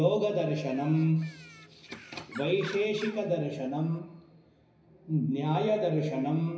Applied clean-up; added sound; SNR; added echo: none; Bird; 19 dB; reverberation time 0.4 s.